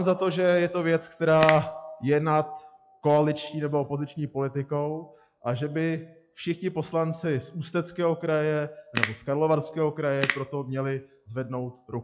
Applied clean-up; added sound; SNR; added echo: classical method log-MMSE.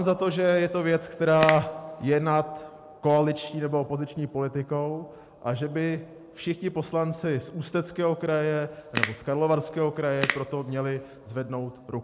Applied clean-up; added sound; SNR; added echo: none; Crack / Crackle; 8 dB; none.